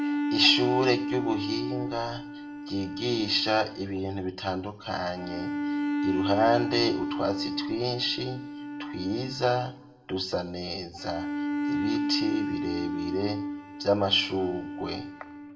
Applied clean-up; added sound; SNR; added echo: none; Bowed string instrument; 3 dB; reverberation time 0.6 s.